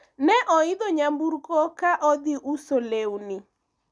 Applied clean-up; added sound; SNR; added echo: none; none; none; none.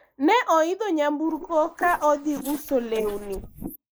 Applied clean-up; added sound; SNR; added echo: neural mask model Resemble Enhance denoiser.